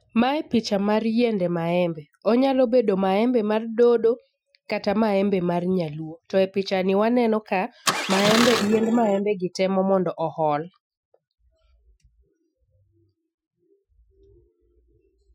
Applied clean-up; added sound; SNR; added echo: classical method Wiener filter.